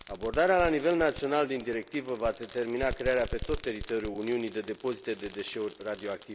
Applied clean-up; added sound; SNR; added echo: none; Fireworks; 12 dB; none.